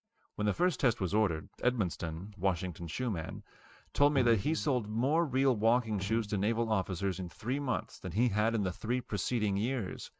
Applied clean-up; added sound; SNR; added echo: neural mask model RNNoise.